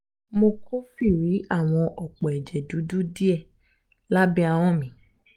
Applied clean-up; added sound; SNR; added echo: none; none; none; none.